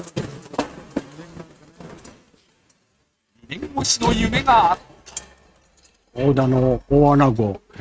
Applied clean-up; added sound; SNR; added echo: neural mask model RNNoise.